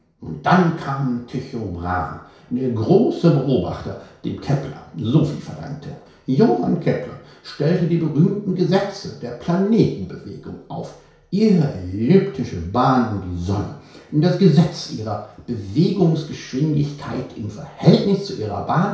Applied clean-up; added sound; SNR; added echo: none; none; none; reverberation time 0.6 s.